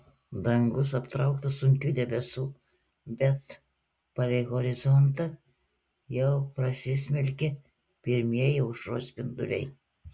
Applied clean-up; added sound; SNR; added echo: none; none; none; none.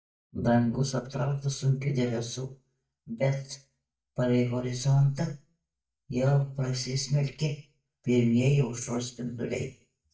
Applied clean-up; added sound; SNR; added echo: neural mask model DeepFilterNet 3.